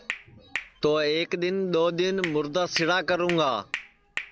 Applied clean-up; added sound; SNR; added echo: none; Hands; 12 dB; none.